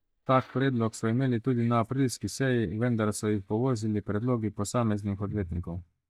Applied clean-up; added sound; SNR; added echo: neural mask model DeepFilterNet 3.